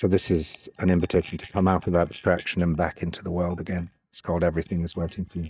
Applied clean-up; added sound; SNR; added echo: neural mask model DeepFilterNet 3.